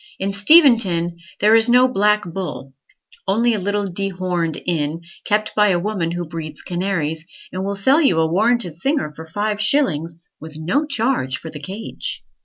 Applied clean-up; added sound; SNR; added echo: none; none; none; none.